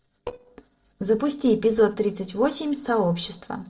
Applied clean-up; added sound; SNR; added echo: neural separator model SepFormer DNS4.